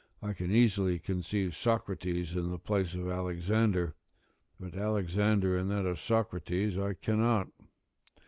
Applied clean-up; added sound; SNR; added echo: none; none; none; none.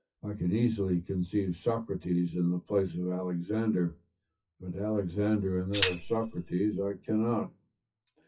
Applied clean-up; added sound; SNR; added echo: classical method WPE with log-MMSE.